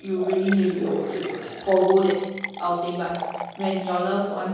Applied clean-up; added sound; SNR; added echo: none; Liquid; 11 dB; reverberation time 1.3 s.